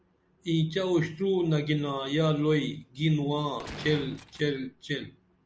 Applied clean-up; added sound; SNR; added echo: none; Gunshot, gunfire; 15 dB; none.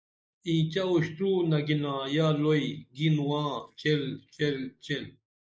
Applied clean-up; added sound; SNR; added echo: neural mask model Resemble Enhance denoiser.